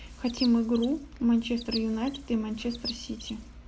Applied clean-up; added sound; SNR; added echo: none; Chirp, tweet; 14 dB; none.